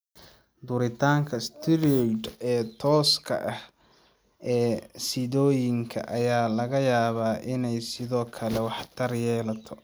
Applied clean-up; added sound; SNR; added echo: none; none; none; none.